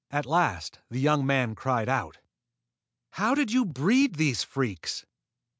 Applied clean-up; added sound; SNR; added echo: none; none; none; none.